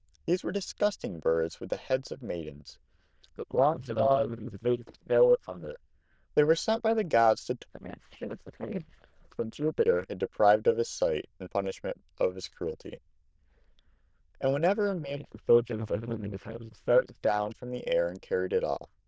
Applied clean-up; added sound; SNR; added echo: neural diffusion model UNIVERSE++.